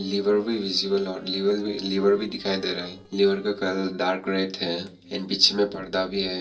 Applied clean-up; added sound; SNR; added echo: neural separator model SepFormer DNS4.